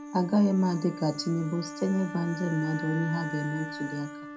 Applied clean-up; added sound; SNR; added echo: none; Wind instrument, woodwind instrument; 10 dB; reverberation time 0.2 s.